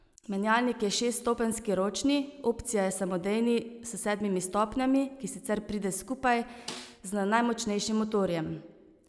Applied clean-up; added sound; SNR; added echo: none; Snare drum; 17 dB; none.